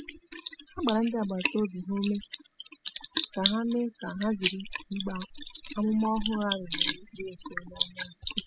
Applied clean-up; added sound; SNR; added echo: classical method spectral subtraction.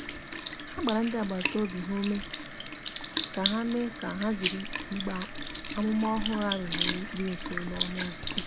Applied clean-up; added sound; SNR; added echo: none; Sink (filling or washing) / Liquid; 3 dB; none.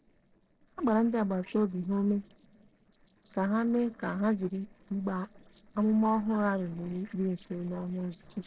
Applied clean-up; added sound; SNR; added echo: neural separator model SepFormer DNS4.